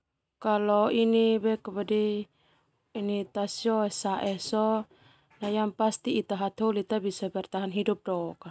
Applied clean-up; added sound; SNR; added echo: none; none; none; none.